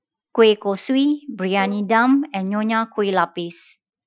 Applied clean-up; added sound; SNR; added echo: classical method Wiener filter.